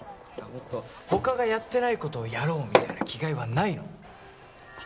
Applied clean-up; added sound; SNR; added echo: none; Hammer; -2 dB; none.